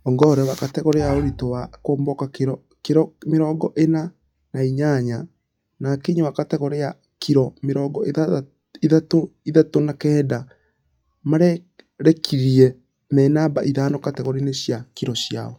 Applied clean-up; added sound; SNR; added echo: classical method log-MMSE.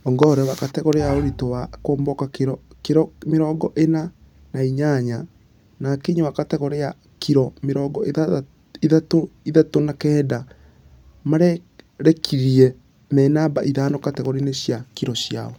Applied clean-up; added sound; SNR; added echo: none; Bowed string instrument; 11 dB; none.